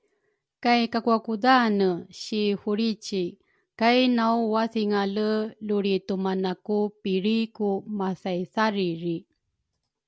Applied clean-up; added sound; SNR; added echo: none; none; none; none.